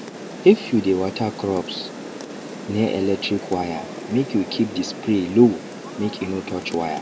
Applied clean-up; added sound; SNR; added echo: none; Rain; 11 dB; none.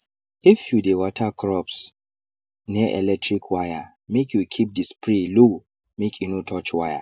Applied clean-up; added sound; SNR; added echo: none; none; none; none.